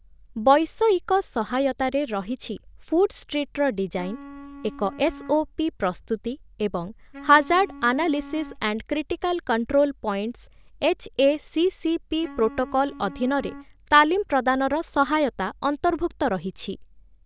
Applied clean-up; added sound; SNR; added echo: none; Wind instrument, woodwind instrument; 18 dB; none.